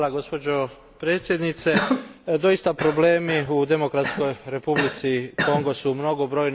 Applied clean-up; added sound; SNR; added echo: none; Cough; 8 dB; none.